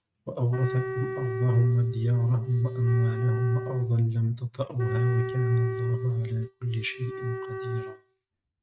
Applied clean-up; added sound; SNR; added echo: neural mask model RNNoise.